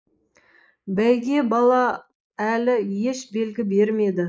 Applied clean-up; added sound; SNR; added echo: neural mask model Resemble Enhance denoiser.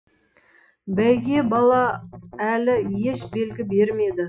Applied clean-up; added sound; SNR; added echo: classical method Wiener filter.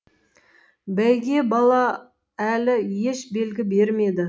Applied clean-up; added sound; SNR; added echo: none; none; none; none.